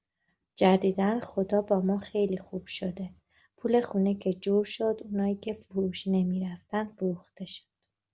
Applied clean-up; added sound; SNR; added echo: none; none; none; none.